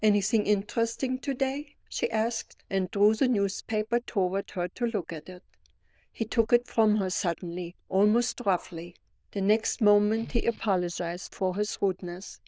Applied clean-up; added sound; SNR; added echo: neural diffusion model UNIVERSE++.